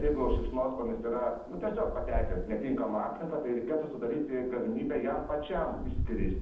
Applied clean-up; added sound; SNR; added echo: none; Wind; 5 dB; reverberation time 0.8 s.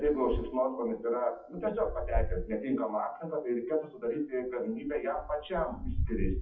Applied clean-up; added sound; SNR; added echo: classical method WPE with log-MMSE.